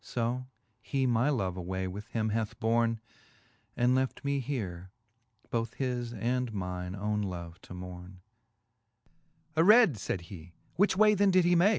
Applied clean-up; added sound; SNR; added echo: none; none; none; none.